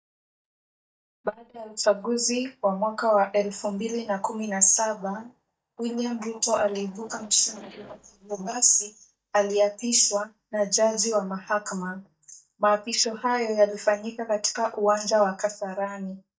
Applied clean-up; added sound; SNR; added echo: neural mask model DeepFilterNet 3.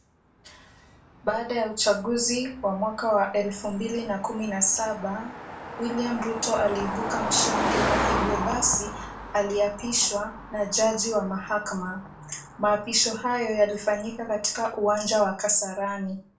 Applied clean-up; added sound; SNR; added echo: none; Car passing by; 7 dB; reverberation time 0.3 s.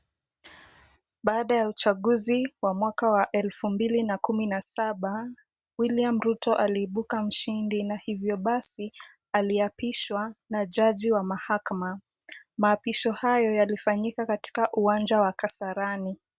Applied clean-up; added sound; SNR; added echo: none; none; none; none.